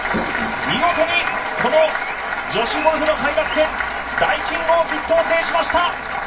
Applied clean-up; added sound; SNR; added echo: none; Toilet flush; 18 dB; reverberation time 0.2 s.